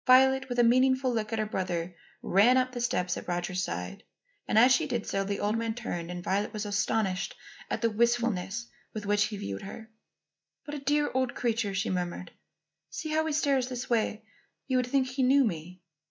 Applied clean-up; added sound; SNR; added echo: neural mask model DeepFilterNet 3.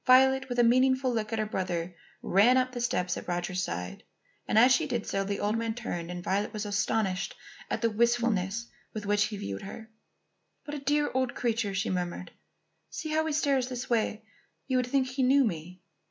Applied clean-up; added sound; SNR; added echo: none; Brass instrument; 6 dB; none.